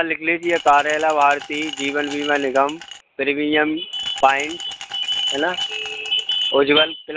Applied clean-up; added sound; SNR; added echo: none; Glass; 14 dB; none.